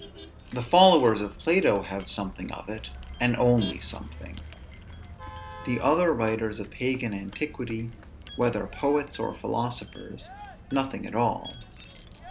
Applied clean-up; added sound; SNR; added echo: none; Motor vehicle (road) + Wind chime; 15 dB; none.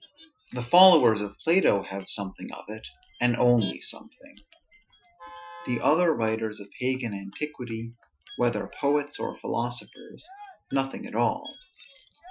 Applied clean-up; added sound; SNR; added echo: classical method Wiener filter.